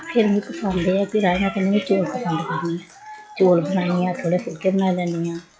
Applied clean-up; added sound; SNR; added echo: classical method log-MMSE.